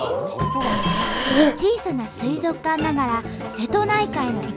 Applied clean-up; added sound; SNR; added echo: none; Breathing; -2 dB; none.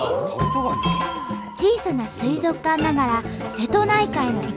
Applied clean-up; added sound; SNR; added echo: none; none; none; none.